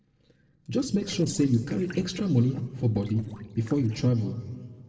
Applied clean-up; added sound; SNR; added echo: neural separator model SepFormer DNS4.